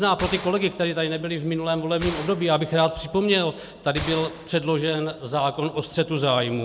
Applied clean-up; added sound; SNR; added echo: none; Gunshot, gunfire; 15 dB; none.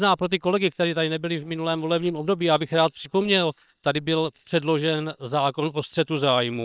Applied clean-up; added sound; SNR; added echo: neural separator model SepFormer WHAM!.